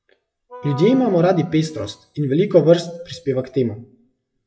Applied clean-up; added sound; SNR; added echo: classical method WPE with log-MMSE.